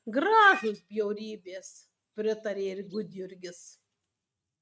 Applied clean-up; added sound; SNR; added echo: neural mask model RNNoise.